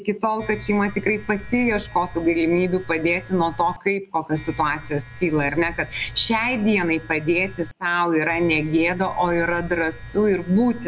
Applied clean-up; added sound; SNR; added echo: none; Domestic sounds, home sounds; 16 dB; none.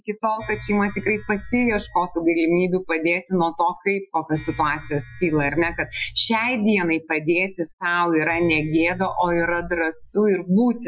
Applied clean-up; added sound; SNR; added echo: classical method Wiener filter.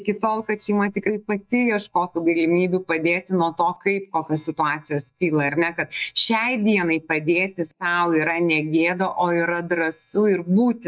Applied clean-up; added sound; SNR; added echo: neural mask model DeepFilterNet 3.